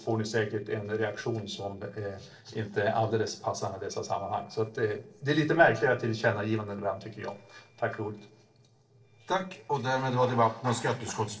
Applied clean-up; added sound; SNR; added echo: neural separator model SepFormer DNS4.